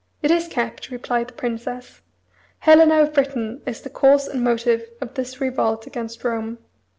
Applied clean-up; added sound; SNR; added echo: none; none; none; none.